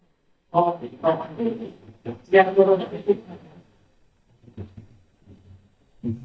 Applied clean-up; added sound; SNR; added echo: neural mask model DeepFilterNet 3.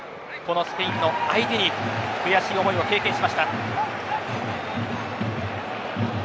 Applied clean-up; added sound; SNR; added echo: none; none; none; none.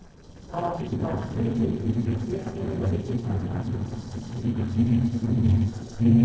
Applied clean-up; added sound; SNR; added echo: neural separator model SepFormer DNS4.